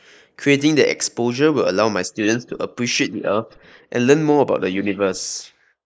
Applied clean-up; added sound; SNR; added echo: neural mask model Resemble Enhance denoiser.